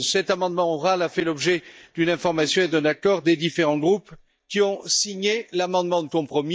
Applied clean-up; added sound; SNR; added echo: neural mask model DeepFilterNet 3.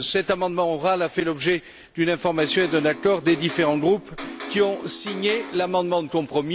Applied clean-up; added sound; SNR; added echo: none; Electric guitar; 13 dB; none.